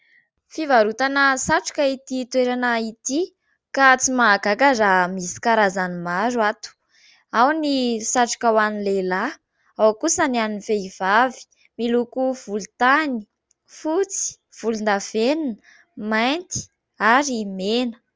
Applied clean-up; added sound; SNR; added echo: none; none; none; none.